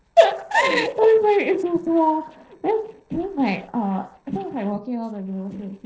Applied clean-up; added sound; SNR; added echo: neural separator model SepFormer DNS4.